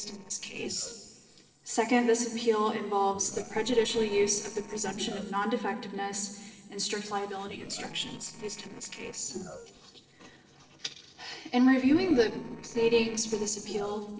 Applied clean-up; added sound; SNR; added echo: neural separator model SepFormer DNS4.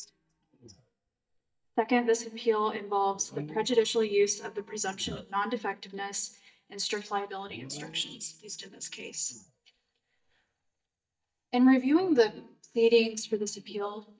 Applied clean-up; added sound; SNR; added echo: neural mask model DeepFilterNet 3.